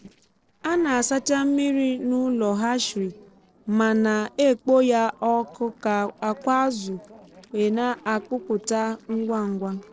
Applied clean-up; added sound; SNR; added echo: neural separator model SepFormer DNS4.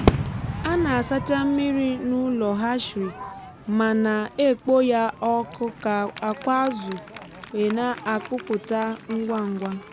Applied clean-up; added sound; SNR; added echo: none; Crowd / Fireworks; 8 dB; none.